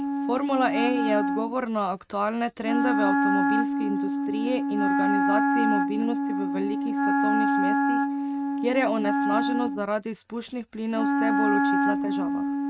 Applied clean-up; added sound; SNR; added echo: neural mask model RNNoise.